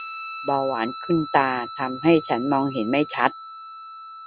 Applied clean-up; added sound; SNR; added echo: none; Guitar; 8 dB; none.